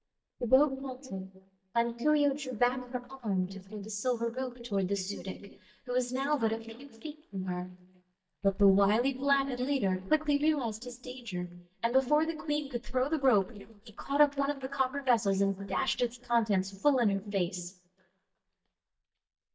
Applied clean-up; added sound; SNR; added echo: neural mask model DeepFilterNet 3.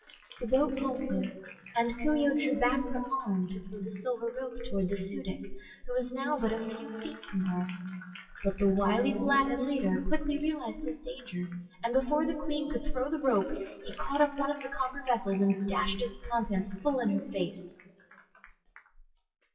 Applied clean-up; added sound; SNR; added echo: classical method WPE with log-MMSE.